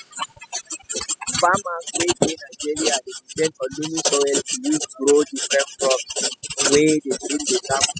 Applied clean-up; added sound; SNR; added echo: classical method spectral subtraction.